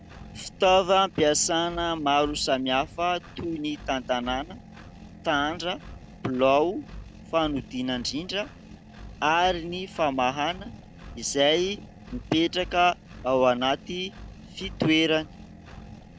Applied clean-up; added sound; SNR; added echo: none; Engine; 17 dB; none.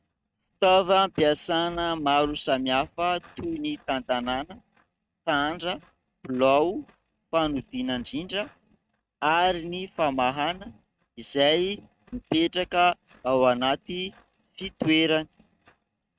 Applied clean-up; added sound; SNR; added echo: neural mask model RNNoise.